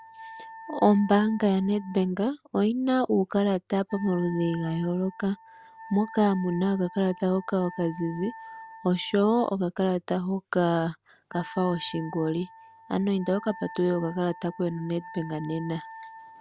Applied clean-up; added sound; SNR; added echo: none; Wind instrument, woodwind instrument; 18 dB; none.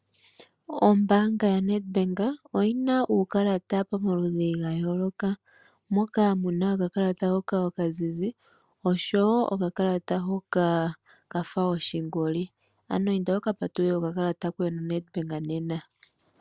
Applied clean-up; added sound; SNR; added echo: none; none; none; none.